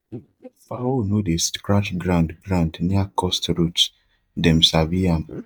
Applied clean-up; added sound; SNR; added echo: neural mask model DeepFilterNet 3.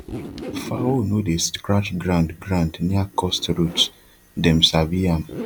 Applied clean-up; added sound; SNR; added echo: none; Zipper (clothing); 15 dB; none.